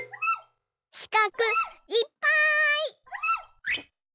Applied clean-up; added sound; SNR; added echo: classical method log-MMSE.